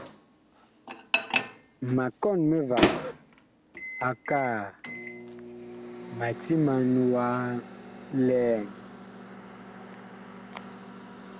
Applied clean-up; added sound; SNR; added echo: none; Microwave oven; 6 dB; none.